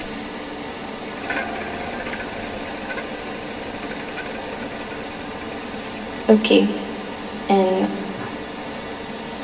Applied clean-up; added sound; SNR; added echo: none; Bicycle; 11 dB; reverberation time 1.8 s.